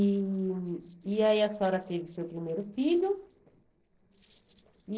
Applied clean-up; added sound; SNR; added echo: neural separator model SepFormer DNS4.